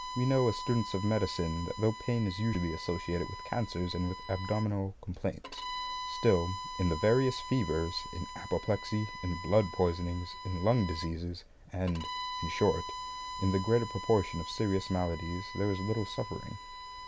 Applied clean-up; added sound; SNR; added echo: none; Bowed string instrument; 10 dB; none.